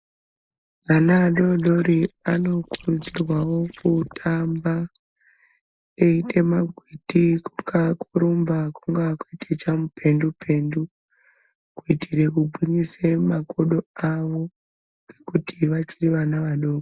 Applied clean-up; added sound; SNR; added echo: neural mask model Resemble Enhance denoiser.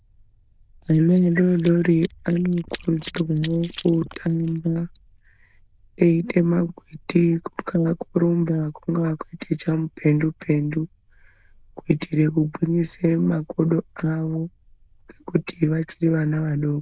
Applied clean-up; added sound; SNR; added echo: neural diffusion model UNIVERSE++.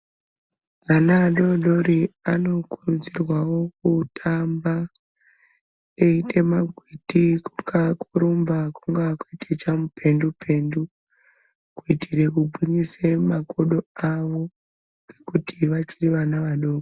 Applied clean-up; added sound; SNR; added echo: none; none; none; none.